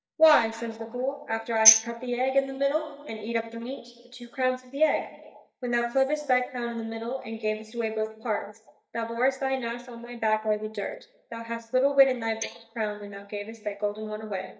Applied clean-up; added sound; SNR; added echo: neural mask model DeepFilterNet 3.